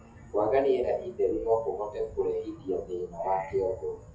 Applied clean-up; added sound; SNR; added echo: classical method WPE with log-MMSE.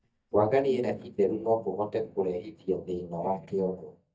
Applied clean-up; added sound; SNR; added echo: neural mask model DeepFilterNet 3.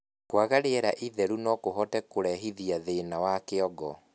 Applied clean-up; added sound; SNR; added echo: none; none; none; none.